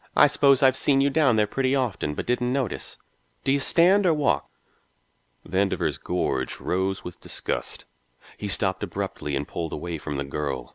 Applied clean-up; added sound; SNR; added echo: none; none; none; none.